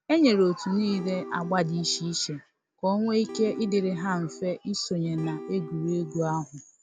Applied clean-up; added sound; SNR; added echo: none; Acoustic guitar / Strum; 13 dB; none.